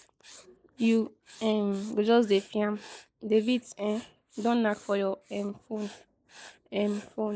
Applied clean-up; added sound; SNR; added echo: neural mask model Resemble Enhance denoiser.